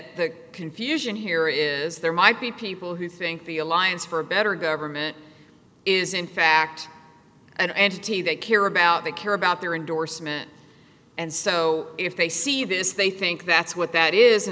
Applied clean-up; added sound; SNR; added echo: none; none; none; none.